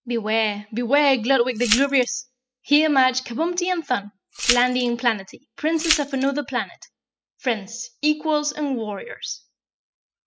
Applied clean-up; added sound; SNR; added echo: classical method spectral subtraction.